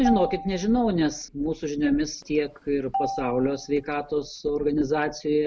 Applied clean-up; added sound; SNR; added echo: none; Marimba, xylophone; 10 dB; none.